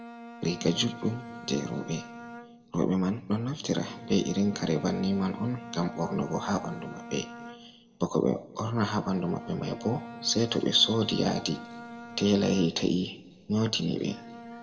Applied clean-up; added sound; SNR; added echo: none; Bowed string instrument; 15 dB; reverberation time 1.1 s.